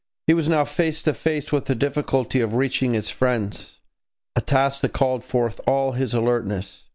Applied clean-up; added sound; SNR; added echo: none; none; none; none.